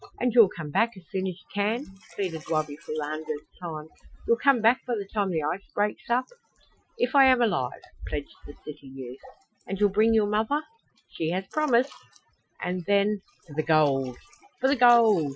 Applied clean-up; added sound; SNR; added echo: classical method Wiener filter.